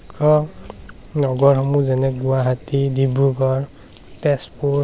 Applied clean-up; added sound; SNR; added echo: none; none; none; none.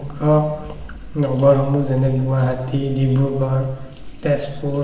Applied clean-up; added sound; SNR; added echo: none; none; none; reverberation time 1.0 s.